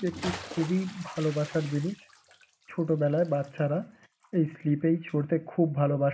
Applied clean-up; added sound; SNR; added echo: none; Bathtub (filling or washing) / Splash, splatter; 17 dB; none.